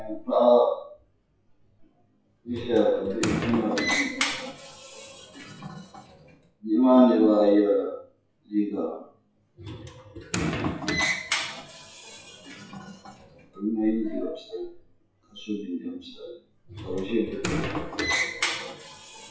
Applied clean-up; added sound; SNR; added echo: classical method WPE with log-MMSE.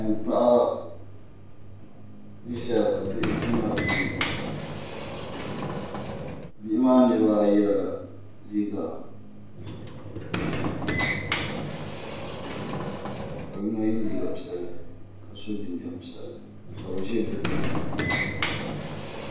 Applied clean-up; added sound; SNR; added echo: none; Sliding door; 5 dB; reverberation time 0.7 s.